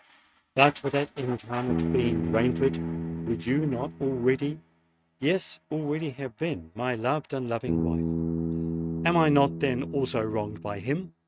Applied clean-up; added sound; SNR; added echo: neural mask model RNNoise.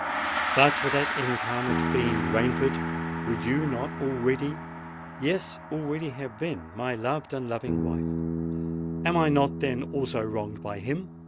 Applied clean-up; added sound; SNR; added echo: none; Gong + Bass guitar; 2 dB; none.